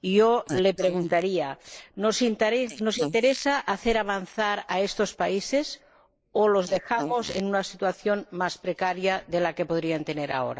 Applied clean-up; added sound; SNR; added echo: neural mask model Resemble Enhance denoiser.